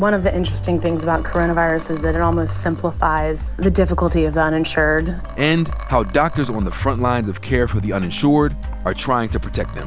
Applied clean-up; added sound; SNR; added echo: none; Liquid; 14 dB; none.